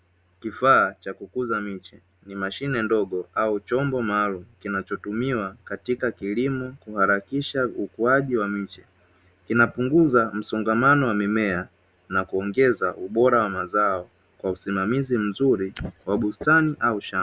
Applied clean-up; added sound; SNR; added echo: none; none; none; none.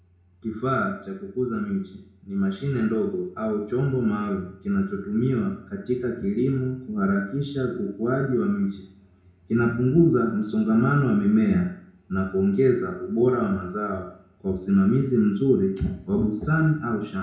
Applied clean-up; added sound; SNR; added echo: none; none; none; reverberation time 0.5 s.